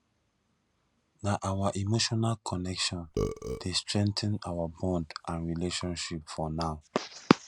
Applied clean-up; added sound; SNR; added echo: none; Burping, eructation; 6 dB; none.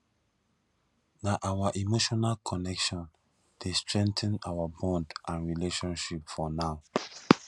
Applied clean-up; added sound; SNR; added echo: none; none; none; none.